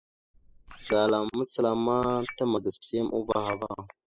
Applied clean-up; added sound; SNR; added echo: classical method spectral subtraction.